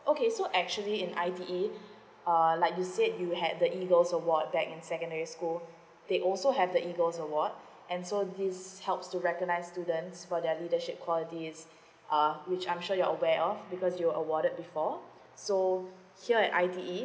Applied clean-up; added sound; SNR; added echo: none; none; none; none.